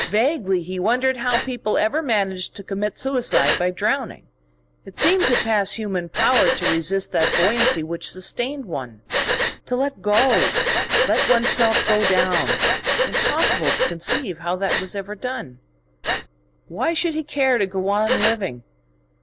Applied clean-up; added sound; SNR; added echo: none; Breathing; 1 dB; none.